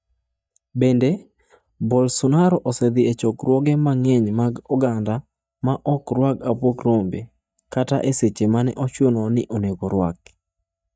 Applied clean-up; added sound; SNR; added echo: neural mask model DeepFilterNet 3.